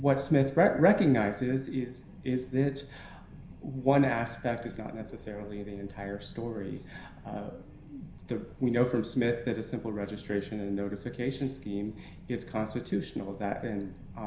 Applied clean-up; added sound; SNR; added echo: none; none; none; reverberation time 0.5 s.